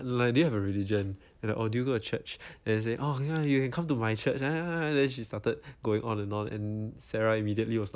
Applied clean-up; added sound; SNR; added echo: none; none; none; none.